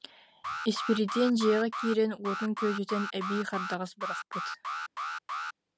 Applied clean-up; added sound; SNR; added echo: none; Alarm; 6 dB; none.